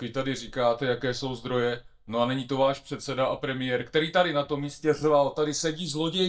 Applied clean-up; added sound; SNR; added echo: neural mask model DeepFilterNet 3.